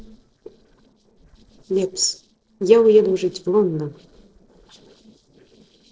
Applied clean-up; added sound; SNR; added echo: neural separator model SepFormer DNS4.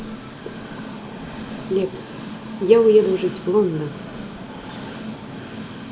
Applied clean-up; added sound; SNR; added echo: none; Train; 11 dB; none.